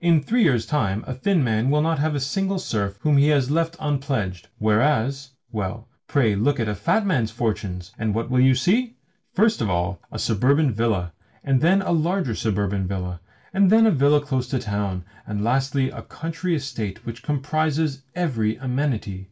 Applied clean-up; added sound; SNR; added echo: none; none; none; none.